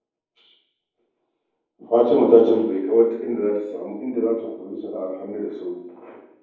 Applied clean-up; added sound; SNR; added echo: none; none; none; reverberation time 0.9 s.